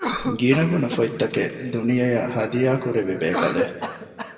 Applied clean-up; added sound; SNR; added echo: none; Cough; 8 dB; reverberation time 2.0 s.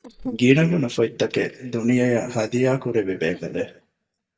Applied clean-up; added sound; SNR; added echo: neural mask model DeepFilterNet 3.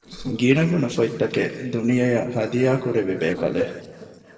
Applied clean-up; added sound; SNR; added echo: neural separator model SepFormer DNS4.